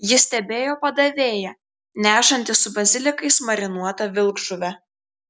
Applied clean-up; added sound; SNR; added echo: none; none; none; none.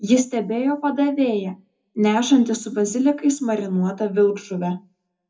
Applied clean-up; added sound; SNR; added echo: none; none; none; reverberation time 0.3 s.